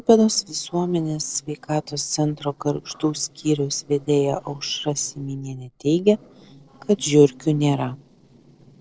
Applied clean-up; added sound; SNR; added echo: neural separator model SepFormer DNS4.